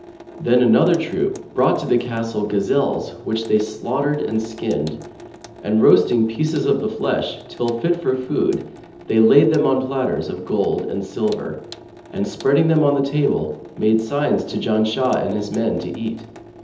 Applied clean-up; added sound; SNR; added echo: none; Sink (filling or washing) / Water tap, faucet; 20 dB; reverberation time 1.2 s.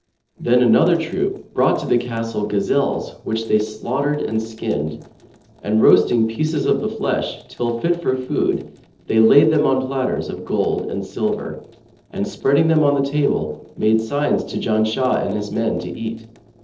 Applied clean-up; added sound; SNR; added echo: neural separator model SepFormer DNS4.